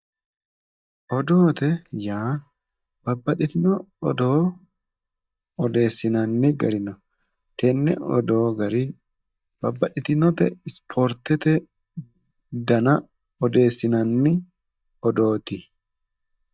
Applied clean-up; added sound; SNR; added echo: neural mask model DeepFilterNet 3.